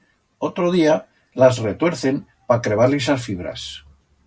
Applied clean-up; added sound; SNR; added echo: none; none; none; none.